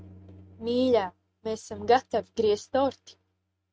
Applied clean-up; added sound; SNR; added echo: neural mask model RNNoise.